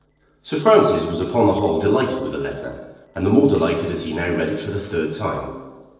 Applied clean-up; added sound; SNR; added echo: neural separator model SepFormer DNS4.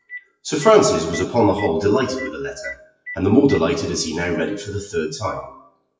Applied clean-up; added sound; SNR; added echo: classical method WPE with log-MMSE.